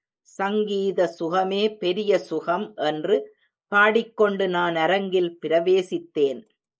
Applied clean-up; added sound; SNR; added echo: neural mask model Resemble Enhance denoiser.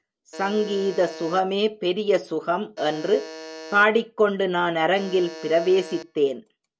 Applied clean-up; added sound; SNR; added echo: none; Alarm; 16 dB; none.